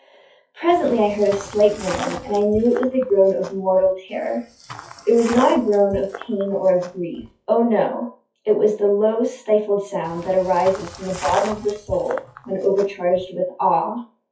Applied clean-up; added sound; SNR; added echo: classical method WPE with log-MMSE.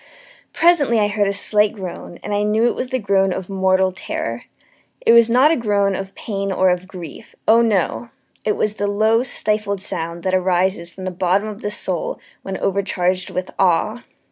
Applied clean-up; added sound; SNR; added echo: none; none; none; none.